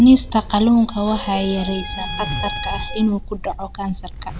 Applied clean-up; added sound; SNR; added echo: none; Bowed string instrument + Zipper (clothing); 10 dB; none.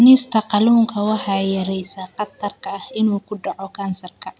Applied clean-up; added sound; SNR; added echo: none; none; none; none.